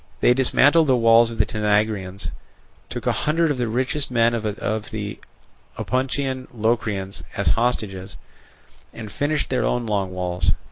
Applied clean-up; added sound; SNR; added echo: none; none; none; none.